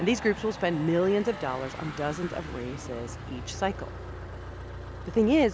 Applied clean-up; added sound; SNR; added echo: none; Motor vehicle (road); 10 dB; none.